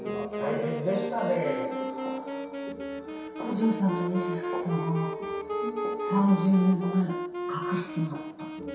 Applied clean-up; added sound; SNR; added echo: none; Wind instrument, woodwind instrument; 5 dB; reverberation time 0.7 s.